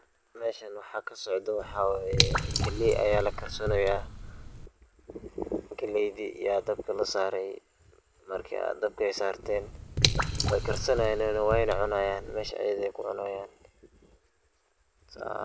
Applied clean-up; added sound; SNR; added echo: none; Drip / Water; 0 dB; none.